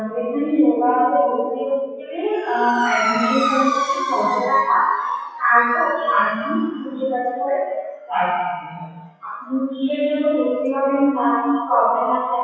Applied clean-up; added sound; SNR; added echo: classical method WPE with log-MMSE.